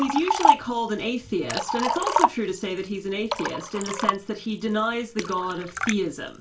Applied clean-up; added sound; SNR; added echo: none; Liquid; 0 dB; reverberation time 0.2 s.